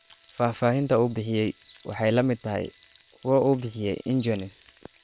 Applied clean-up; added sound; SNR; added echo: neural separator model SepFormer WHAM!.